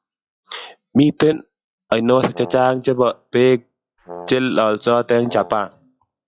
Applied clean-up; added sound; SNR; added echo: classical method log-MMSE.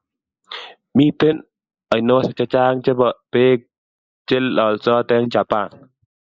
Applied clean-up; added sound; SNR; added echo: neural mask model Resemble Enhance denoiser.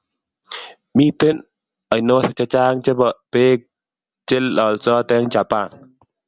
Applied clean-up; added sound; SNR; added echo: none; none; none; none.